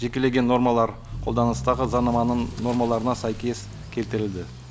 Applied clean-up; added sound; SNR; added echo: none; Accelerating, revving, vroom / Motor vehicle (road); 11 dB; none.